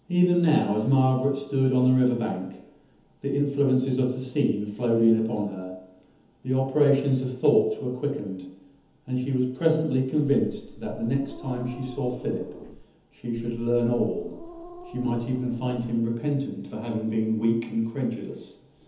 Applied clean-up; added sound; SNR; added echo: none; Growling; 16 dB; reverberation time 1.3 s.